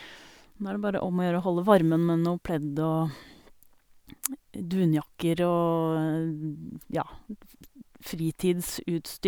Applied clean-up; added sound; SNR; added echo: none; none; none; none.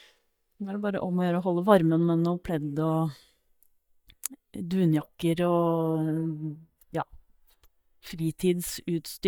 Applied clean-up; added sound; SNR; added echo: neural mask model DeepFilterNet 3.